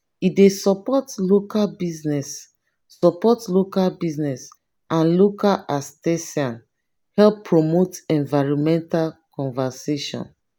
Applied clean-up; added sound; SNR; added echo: none; none; none; none.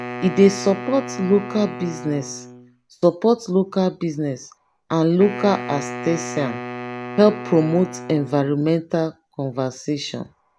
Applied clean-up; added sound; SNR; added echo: none; Wind instrument, woodwind instrument; 12 dB; none.